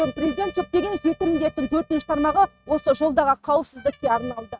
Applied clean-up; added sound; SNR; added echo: neural mask model RNNoise.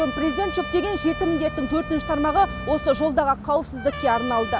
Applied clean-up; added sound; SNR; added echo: none; Trumpet; 11 dB; none.